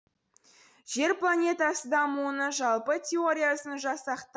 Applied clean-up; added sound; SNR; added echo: none; none; none; none.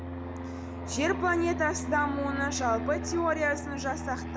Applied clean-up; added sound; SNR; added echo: none; Fixed-wing aircraft, airplane; 5 dB; none.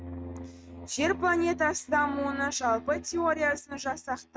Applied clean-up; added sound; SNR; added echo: neural mask model RNNoise.